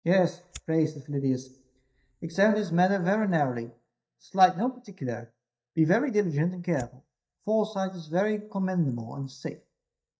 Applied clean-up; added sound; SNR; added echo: neural mask model DeepFilterNet 3.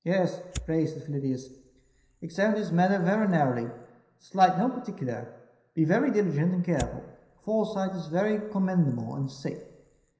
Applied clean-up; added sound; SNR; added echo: none; Fire; 20 dB; reverberation time 0.9 s.